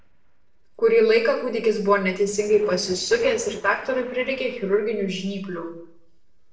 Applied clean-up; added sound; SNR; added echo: neural separator model SepFormer DNS4.